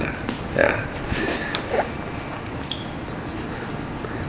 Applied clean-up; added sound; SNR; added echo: none; Bowed string instrument + Fire; 15 dB; none.